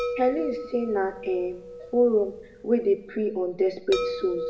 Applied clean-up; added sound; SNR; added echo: none; Chime; 9 dB; reverberation time 0.8 s.